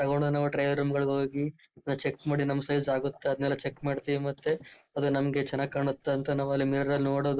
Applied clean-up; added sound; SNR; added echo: neural mask model Resemble Enhance denoiser.